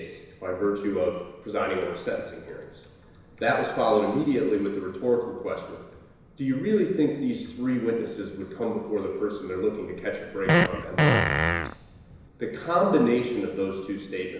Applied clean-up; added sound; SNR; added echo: none; Fart; -4 dB; reverberation time 1.0 s.